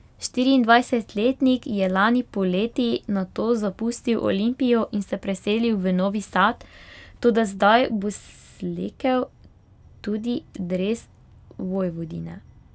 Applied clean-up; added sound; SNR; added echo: none; none; none; none.